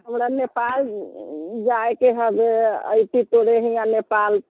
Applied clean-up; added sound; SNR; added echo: neural mask model DeepFilterNet 3.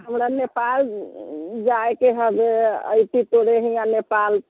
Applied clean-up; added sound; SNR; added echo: none; none; none; none.